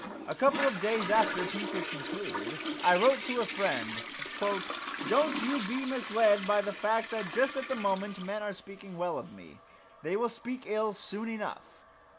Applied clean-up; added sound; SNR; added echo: none; Toilet flush; 7 dB; none.